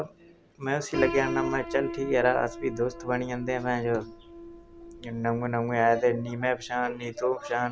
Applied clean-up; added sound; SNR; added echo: none; Piano; 10 dB; none.